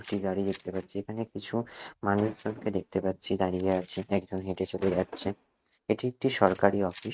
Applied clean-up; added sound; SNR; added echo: neural mask model RNNoise.